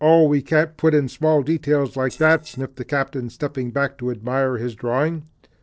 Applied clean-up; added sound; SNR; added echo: neural separator model SepFormer DNS4.